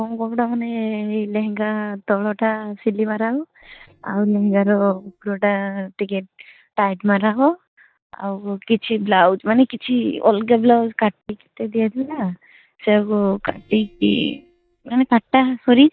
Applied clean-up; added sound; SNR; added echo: neural mask model DeepFilterNet 3.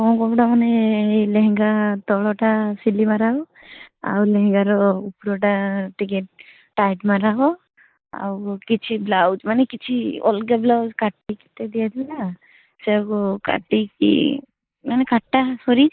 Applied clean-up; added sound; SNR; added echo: neural mask model Resemble Enhance denoiser.